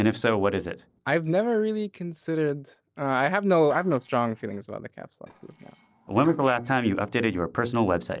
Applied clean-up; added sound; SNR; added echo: neural separator model SepFormer DNS4.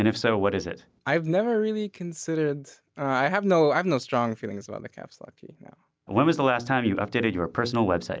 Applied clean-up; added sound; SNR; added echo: none; none; none; none.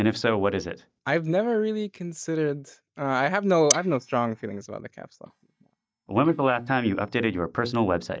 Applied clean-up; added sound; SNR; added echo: neural mask model DeepFilterNet 3.